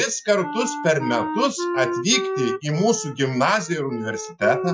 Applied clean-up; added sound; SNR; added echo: classical method Wiener filter.